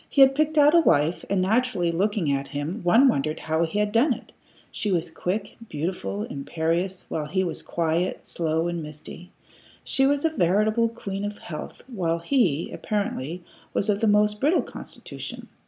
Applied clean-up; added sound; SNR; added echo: none; none; none; none.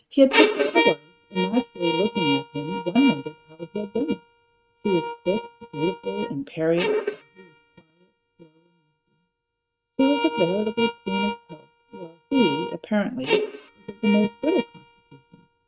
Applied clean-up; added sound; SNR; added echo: neural mask model RNNoise.